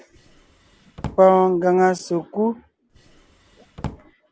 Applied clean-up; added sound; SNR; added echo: none; Drawer open or close; 16 dB; none.